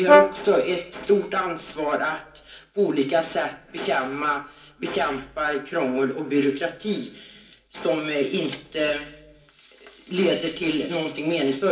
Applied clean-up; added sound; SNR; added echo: none; Brass instrument; -3 dB; reverberation time 0.3 s.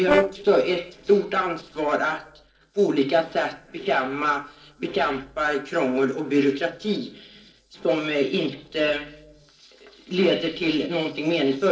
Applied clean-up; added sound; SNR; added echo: neural separator model SepFormer DNS4.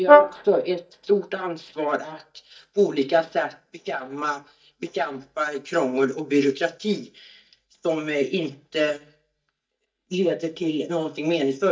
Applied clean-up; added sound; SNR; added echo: neural mask model DeepFilterNet 3.